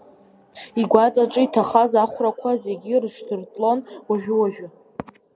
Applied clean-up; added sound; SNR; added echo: none; none; none; none.